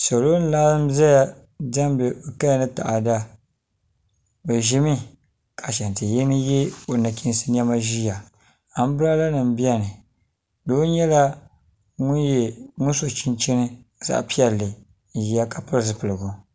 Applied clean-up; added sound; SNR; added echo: none; none; none; none.